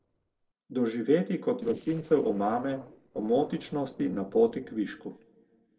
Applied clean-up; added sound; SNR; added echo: neural separator model SepFormer DNS4.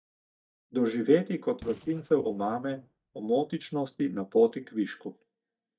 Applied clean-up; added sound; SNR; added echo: neural mask model DeepFilterNet 3.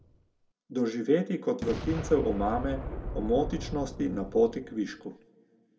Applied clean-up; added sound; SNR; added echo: none; Boom; 9 dB; reverberation time 0.2 s.